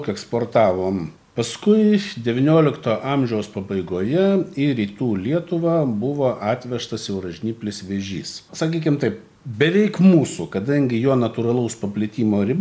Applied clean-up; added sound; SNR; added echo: none; none; none; none.